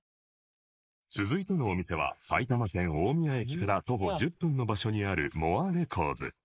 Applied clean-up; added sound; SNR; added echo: neural mask model Resemble Enhance denoiser.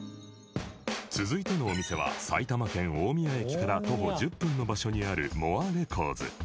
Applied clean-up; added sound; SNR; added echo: none; none; none; none.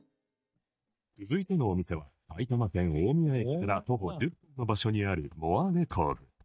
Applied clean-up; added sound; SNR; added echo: neural mask model DeepFilterNet 3.